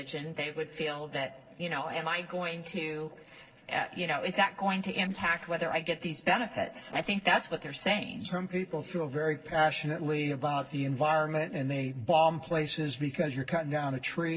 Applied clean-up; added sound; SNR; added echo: neural separator model SepFormer DNS4.